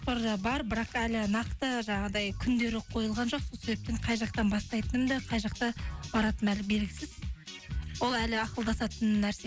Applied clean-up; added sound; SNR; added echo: none; none; none; none.